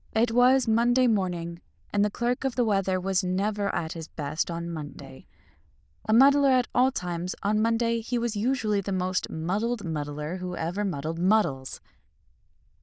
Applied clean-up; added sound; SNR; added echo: neural diffusion model UNIVERSE++.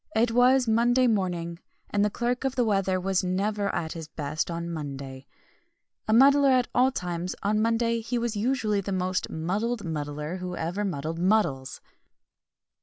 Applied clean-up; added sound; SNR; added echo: none; none; none; none.